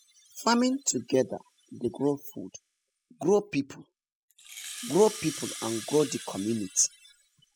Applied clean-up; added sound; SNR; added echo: classical method spectral subtraction.